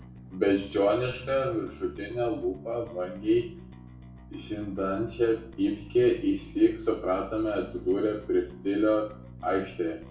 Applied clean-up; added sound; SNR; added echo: none; Bass guitar; 18 dB; reverberation time 0.5 s.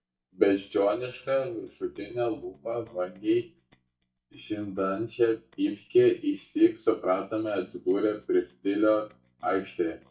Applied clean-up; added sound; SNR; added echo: neural mask model DeepFilterNet 3.